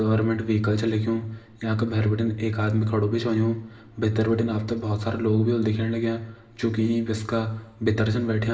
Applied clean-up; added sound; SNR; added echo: none; none; none; reverberation time 0.8 s.